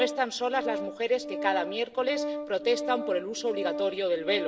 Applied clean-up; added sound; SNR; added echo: none; Organ; 6 dB; reverberation time 1.0 s.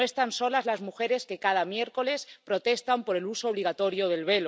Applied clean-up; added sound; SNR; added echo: none; none; none; none.